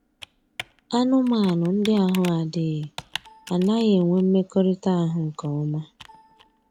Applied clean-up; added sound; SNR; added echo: none; Computer keyboard; 20 dB; none.